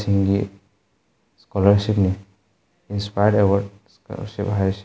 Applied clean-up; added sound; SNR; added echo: none; none; none; none.